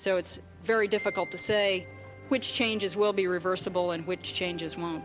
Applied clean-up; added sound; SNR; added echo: none; Glockenspiel; 19 dB; none.